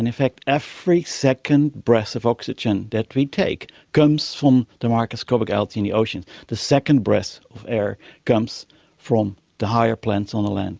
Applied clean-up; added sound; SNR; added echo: none; none; none; none.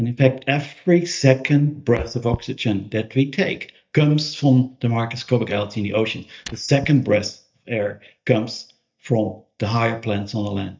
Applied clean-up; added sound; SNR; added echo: neural mask model DeepFilterNet 3.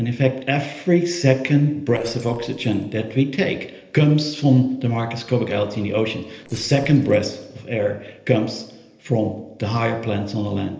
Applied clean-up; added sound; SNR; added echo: neural separator model SepFormer DNS4.